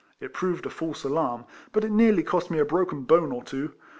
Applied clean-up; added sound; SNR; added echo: none; none; none; none.